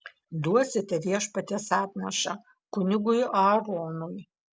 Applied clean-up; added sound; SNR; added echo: none; none; none; none.